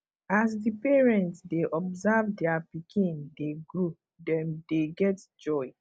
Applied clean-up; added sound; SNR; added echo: none; none; none; none.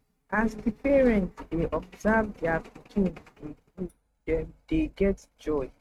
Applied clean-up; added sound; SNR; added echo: neural mask model RNNoise.